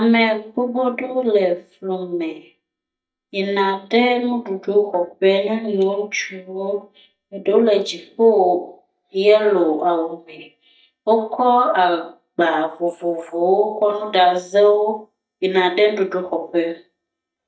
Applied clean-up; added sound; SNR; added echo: neural mask model DeepFilterNet 3.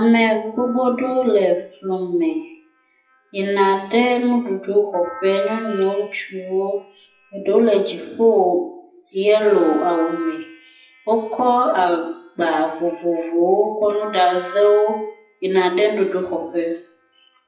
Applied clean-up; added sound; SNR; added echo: classical method WPE with log-MMSE.